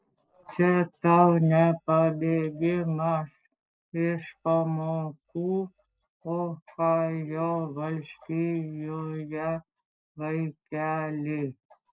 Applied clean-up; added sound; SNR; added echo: neural separator model SepFormer DNS4.